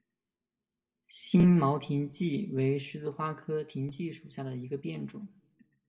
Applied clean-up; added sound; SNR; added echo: none; none; none; reverberation time 0.5 s.